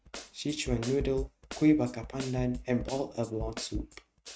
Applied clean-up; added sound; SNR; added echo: neural mask model RNNoise.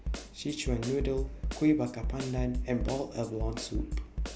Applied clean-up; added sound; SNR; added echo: none; Snare drum; 3 dB; none.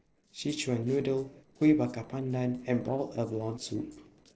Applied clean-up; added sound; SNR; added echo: neural separator model SepFormer DNS4.